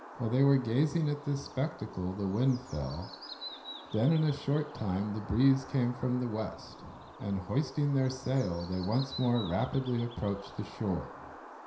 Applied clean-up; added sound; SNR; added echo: none; Bird; 16 dB; reverberation time 0.5 s.